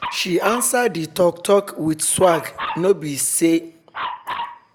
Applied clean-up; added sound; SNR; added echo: none; Dog; 12 dB; none.